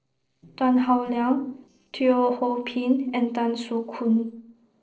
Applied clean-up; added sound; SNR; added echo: neural separator model SepFormer DNS4.